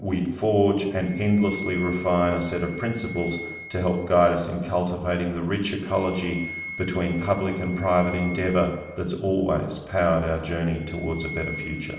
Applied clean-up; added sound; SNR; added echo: none; Wind instrument, woodwind instrument; 15 dB; reverberation time 1.1 s.